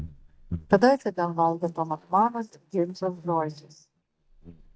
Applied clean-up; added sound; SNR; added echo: neural mask model DeepFilterNet 3.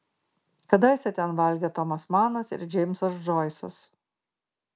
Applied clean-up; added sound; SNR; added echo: none; none; none; none.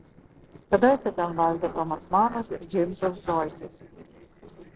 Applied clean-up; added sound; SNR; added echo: neural separator model SepFormer DNS4.